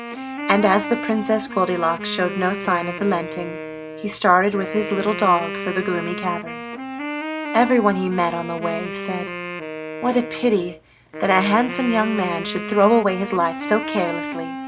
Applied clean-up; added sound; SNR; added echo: none; Wind instrument, woodwind instrument; 9 dB; none.